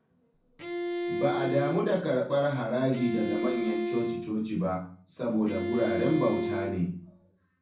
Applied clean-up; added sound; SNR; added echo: none; Bowed string instrument; 4 dB; reverberation time 0.6 s.